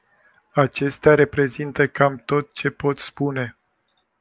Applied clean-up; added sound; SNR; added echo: none; none; none; none.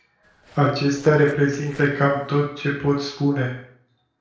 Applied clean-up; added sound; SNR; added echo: neural separator model SepFormer DNS4.